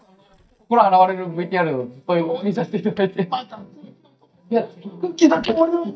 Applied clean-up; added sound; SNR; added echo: neural mask model DeepFilterNet 3.